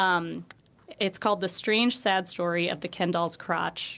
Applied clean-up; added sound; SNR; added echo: none; none; none; none.